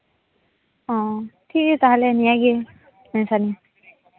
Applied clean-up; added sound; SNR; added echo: none; none; none; none.